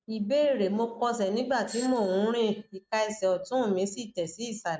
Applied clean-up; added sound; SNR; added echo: neural mask model RNNoise.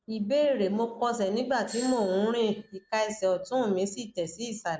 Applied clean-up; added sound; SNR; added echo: none; Doorbell; 19 dB; none.